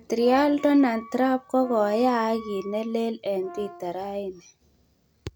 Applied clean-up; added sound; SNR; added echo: none; Wind instrument, woodwind instrument + Brass instrument; 20 dB; none.